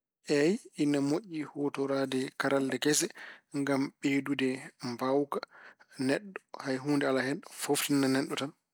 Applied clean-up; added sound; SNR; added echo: none; none; none; none.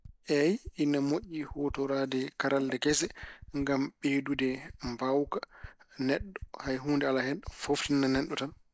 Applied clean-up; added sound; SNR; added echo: none; Typing; 19 dB; none.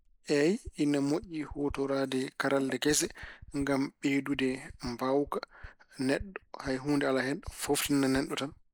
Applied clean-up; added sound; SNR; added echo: neural mask model Resemble Enhance denoiser.